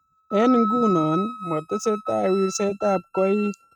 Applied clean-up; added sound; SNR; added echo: neural mask model RNNoise.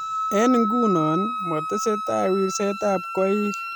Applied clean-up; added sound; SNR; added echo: none; Wind instrument, woodwind instrument; 5 dB; none.